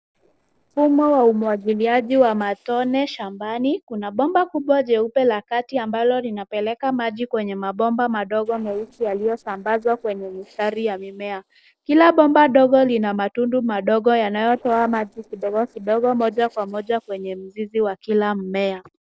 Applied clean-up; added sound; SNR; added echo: neural separator model SepFormer DNS4.